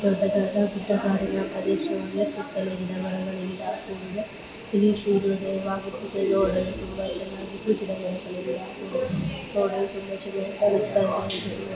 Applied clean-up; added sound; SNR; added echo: none; Fixed-wing aircraft, airplane; 16 dB; reverberation time 1.8 s.